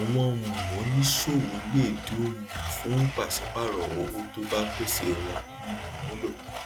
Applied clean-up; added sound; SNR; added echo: none; Domestic sounds, home sounds; 8 dB; none.